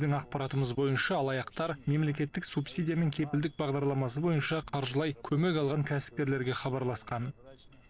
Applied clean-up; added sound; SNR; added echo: neural separator model SepFormer DNS4.